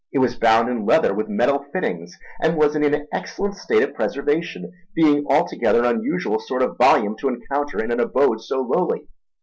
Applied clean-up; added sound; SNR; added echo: none; none; none; none.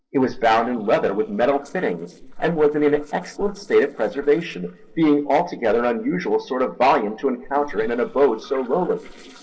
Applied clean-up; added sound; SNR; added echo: neural separator model SepFormer DNS4.